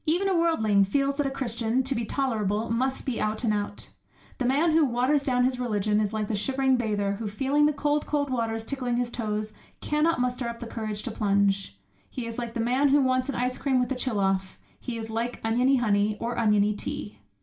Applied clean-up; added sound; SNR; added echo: none; none; none; reverberation time 0.3 s.